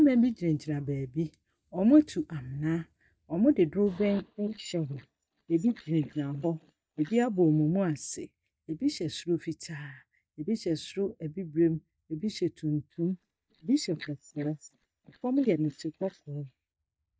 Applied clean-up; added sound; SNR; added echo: neural mask model DeepFilterNet 3.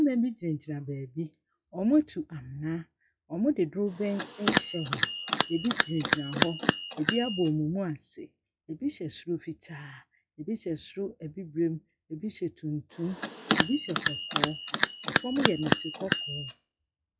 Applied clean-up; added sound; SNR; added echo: classical method log-MMSE.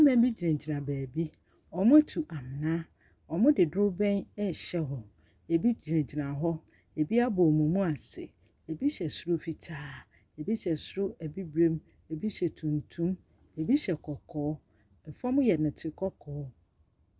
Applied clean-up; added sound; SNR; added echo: none; none; none; none.